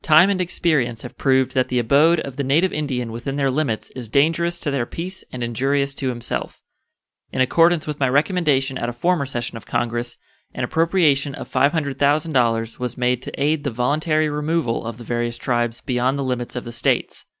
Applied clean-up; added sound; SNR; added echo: none; none; none; none.